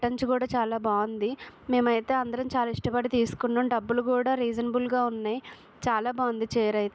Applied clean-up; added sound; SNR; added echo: none; none; none; none.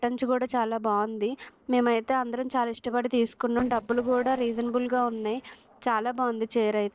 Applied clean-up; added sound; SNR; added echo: neural separator model SepFormer DNS4.